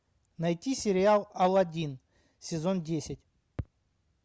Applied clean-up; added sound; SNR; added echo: none; none; none; none.